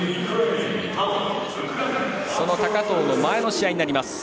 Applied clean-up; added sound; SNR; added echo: none; none; none; none.